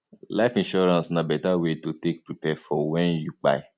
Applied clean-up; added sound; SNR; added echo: none; none; none; none.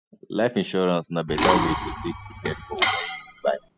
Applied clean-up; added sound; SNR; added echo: classical method spectral subtraction.